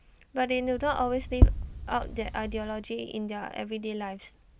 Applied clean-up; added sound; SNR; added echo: none; Tap; -4 dB; none.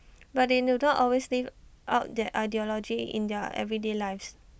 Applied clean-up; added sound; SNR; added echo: none; none; none; none.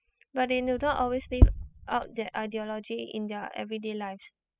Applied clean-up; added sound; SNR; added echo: classical method spectral subtraction.